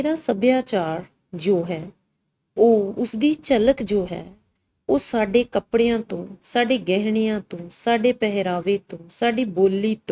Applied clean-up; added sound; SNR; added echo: neural mask model RNNoise.